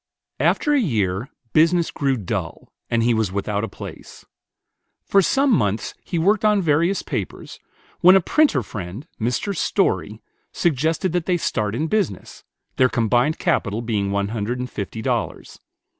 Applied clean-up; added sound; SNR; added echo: none; none; none; none.